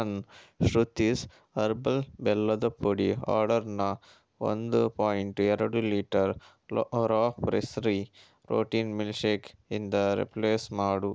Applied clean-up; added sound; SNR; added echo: none; none; none; none.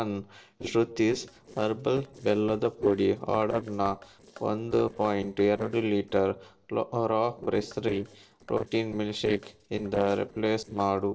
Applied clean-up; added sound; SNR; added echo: neural separator model SepFormer DNS4.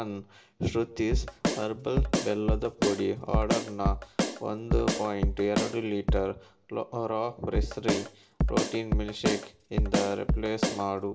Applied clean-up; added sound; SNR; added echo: none; Drum kit; -1 dB; reverberation time 0.2 s.